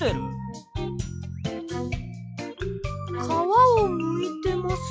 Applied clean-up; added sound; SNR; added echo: classical method log-MMSE.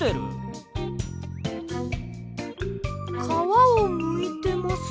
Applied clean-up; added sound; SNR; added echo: none; Bowed string instrument; 15 dB; none.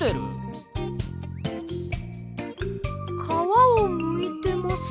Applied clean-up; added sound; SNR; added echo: none; none; none; none.